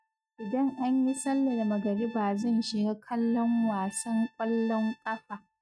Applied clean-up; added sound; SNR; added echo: neural mask model RNNoise.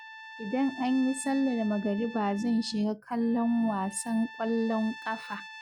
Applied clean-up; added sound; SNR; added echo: none; Trumpet; 16 dB; none.